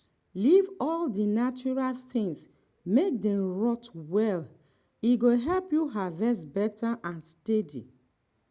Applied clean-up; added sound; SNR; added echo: none; none; none; none.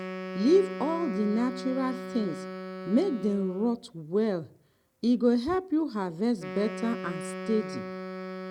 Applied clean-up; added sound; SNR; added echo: none; Wind instrument, woodwind instrument; 10 dB; none.